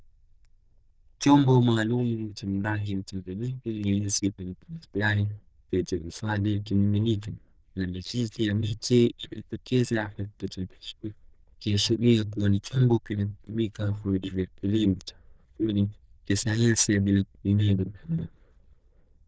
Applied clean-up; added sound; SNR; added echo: neural diffusion model UNIVERSE++.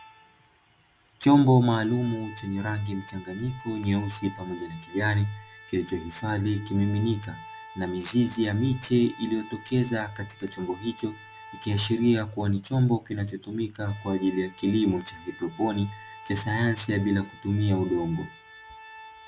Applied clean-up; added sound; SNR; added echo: none; Organ; 20 dB; none.